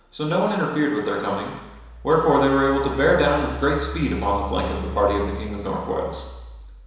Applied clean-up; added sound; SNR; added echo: none; Engine; 12 dB; reverberation time 1.0 s.